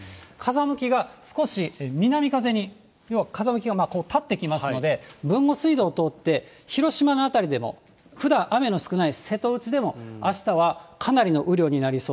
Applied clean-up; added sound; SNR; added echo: none; none; none; none.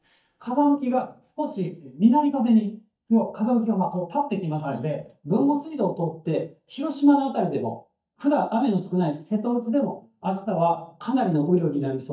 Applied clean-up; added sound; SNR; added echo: neural mask model DeepFilterNet 3.